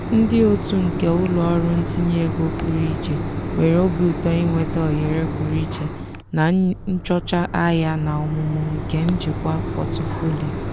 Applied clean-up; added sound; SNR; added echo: none; Mechanisms; 5 dB; none.